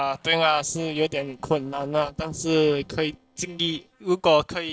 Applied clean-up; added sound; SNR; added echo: neural separator model SepFormer DNS4.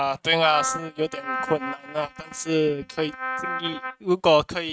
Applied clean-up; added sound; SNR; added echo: neural mask model RNNoise.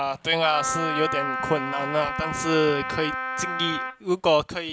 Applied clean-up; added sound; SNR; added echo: none; Wind instrument, woodwind instrument; 5 dB; none.